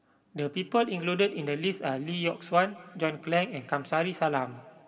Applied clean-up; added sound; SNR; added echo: none; none; none; reverberation time 1.8 s.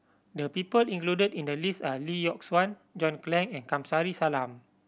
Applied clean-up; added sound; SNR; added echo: none; none; none; none.